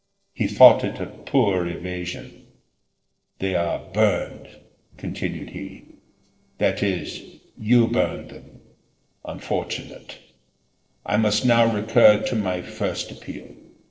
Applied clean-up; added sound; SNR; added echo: neural separator model SepFormer DNS4.